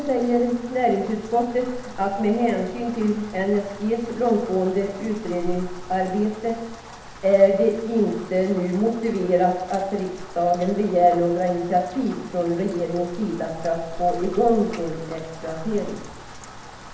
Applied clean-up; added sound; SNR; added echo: none; Rain; 14 dB; reverberation time 0.8 s.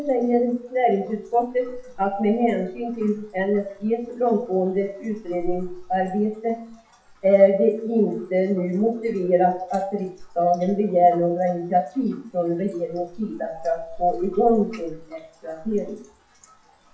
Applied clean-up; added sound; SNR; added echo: classical method WPE with log-MMSE.